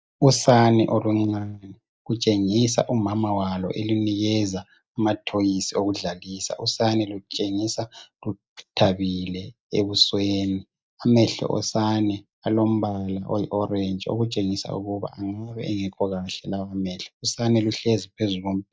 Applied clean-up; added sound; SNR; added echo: neural mask model DeepFilterNet 3.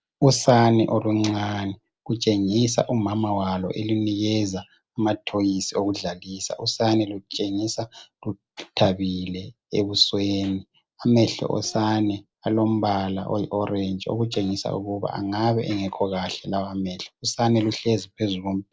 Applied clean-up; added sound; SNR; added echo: neural separator model SepFormer DNS4.